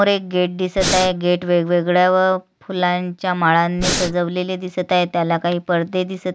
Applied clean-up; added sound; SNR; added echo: none; Breathing; 2 dB; none.